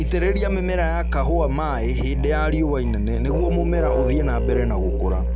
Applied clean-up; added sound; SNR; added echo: none; Musical instrument; -2 dB; none.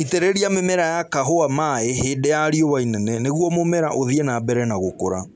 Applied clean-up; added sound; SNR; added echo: none; none; none; none.